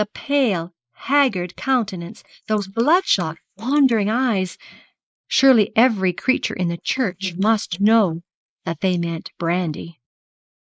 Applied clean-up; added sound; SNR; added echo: neural mask model Resemble Enhance denoiser.